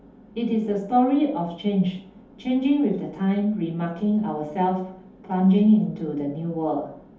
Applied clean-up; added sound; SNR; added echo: none; none; none; reverberation time 0.6 s.